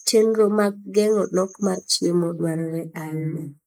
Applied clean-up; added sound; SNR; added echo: neural mask model Resemble Enhance denoiser.